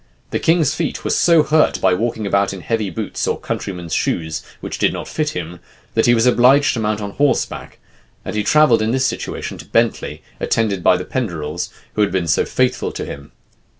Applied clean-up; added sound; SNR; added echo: none; none; none; none.